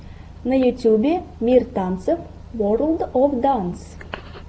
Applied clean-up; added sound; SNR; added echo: none; none; none; none.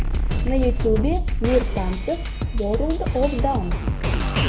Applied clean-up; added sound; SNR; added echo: none; Drum kit; -3 dB; none.